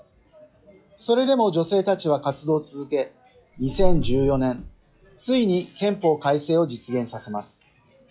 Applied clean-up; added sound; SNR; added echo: classical method log-MMSE.